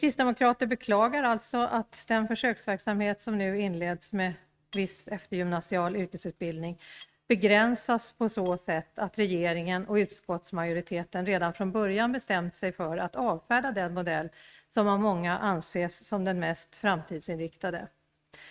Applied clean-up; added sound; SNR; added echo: neural mask model RNNoise.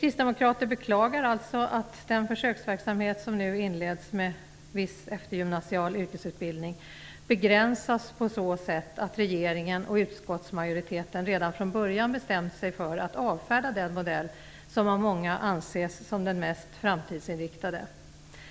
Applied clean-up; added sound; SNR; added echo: none; none; none; none.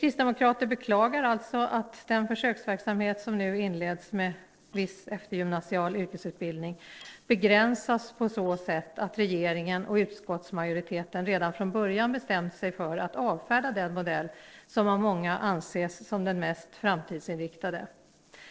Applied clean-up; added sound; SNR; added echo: neural separator model SepFormer DNS4.